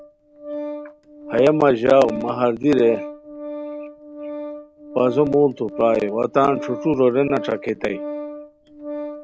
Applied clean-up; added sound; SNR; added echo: none; Organ; 11 dB; none.